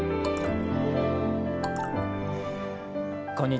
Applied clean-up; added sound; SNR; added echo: none; Wind instrument, woodwind instrument + Raindrop / Drip; 17 dB; none.